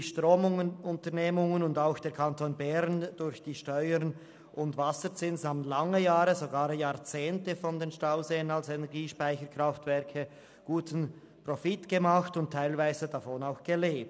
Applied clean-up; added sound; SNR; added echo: none; none; none; none.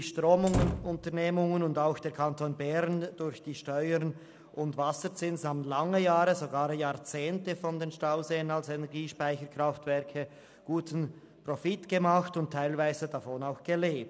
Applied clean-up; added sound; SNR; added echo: none; Slam; 2 dB; none.